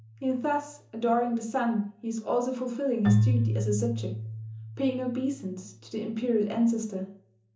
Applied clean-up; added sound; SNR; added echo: none; Keyboard (musical); 4 dB; reverberation time 0.8 s.